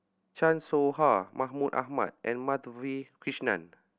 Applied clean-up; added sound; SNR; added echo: none; none; none; none.